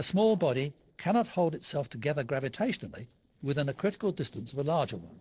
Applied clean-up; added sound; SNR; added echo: neural separator model SepFormer DNS4.